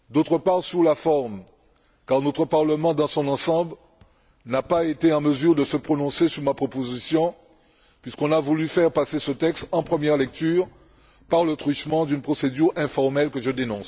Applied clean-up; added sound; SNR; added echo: none; none; none; none.